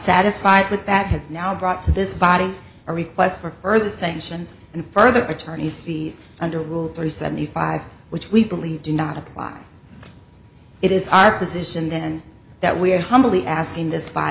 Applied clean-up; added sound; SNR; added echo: none; none; none; none.